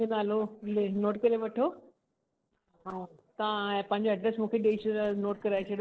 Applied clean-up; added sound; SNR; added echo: neural separator model SepFormer DNS4.